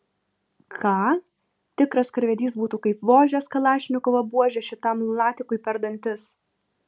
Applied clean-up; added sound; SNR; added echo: none; none; none; none.